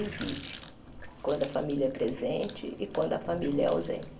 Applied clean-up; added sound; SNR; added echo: none; Water tap, faucet; 11 dB; reverberation time 0.2 s.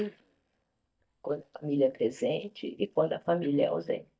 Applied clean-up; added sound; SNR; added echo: neural mask model DeepFilterNet 3.